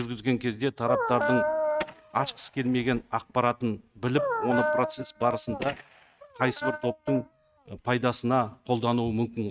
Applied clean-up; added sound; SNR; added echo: neural mask model RNNoise.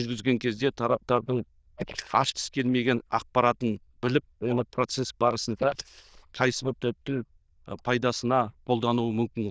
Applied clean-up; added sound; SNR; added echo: neural diffusion model UNIVERSE++.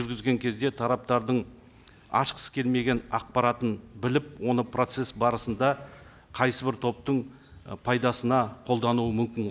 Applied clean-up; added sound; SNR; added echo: none; none; none; none.